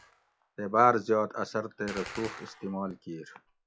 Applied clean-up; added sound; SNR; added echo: classical method log-MMSE.